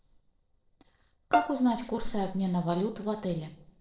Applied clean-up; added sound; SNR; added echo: neural separator model SepFormer DNS4.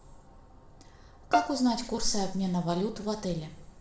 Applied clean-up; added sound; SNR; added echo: none; Bowed string instrument; 4 dB; reverberation time 0.5 s.